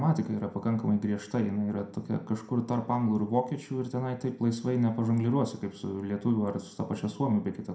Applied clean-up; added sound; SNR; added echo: none; none; none; reverberation time 0.4 s.